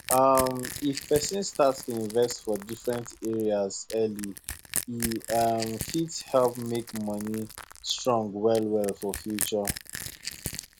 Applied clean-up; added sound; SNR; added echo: none; Crushing; 10 dB; none.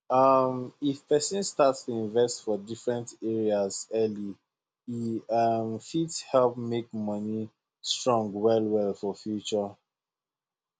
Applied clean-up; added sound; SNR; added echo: none; none; none; none.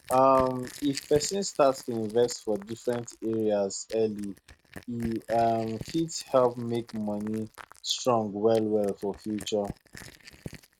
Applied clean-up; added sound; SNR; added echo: neural mask model RNNoise.